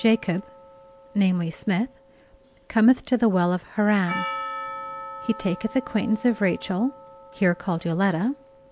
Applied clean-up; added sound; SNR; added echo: none; Percussion; 14 dB; none.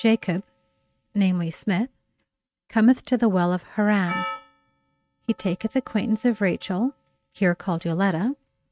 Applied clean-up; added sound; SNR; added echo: neural mask model RNNoise.